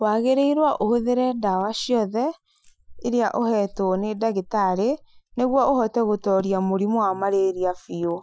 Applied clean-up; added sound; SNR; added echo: classical method Wiener filter.